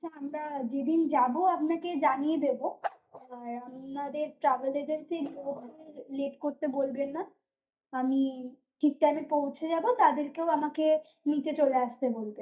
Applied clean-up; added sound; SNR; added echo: neural mask model DeepFilterNet 3.